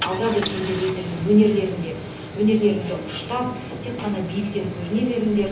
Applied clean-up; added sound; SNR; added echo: none; Idling / Engine starting / Car; 15 dB; reverberation time 0.3 s.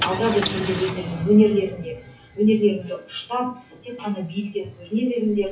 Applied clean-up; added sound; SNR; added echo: classical method WPE with log-MMSE.